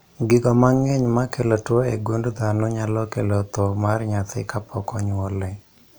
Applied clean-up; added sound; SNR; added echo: none; none; none; none.